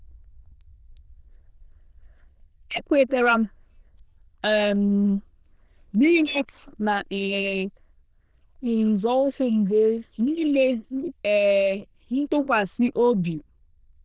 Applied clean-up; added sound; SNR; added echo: neural diffusion model UNIVERSE++.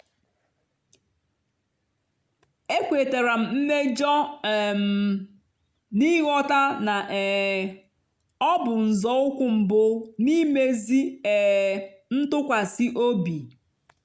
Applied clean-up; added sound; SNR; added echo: none; none; none; none.